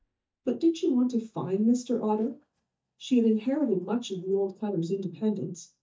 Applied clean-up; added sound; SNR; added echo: neural mask model DeepFilterNet 3.